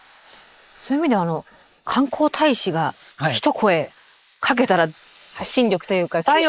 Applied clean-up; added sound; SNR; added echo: neural mask model Resemble Enhance denoiser.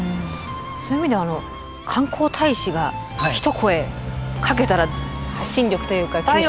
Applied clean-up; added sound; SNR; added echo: none; Motorcycle; 10 dB; none.